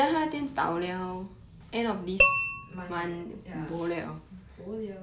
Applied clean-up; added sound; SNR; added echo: none; Tap / Glass; -4 dB; none.